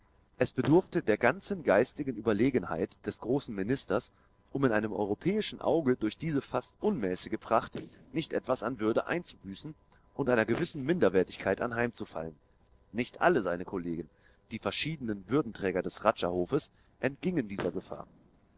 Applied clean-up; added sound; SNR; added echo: neural separator model SepFormer DNS4.